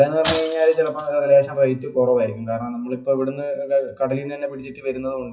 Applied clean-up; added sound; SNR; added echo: classical method WPE with log-MMSE.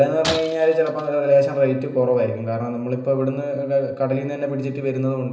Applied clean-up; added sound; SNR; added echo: none; Shatter; 14 dB; reverberation time 0.9 s.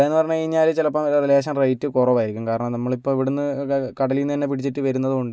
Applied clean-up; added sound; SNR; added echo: none; none; none; none.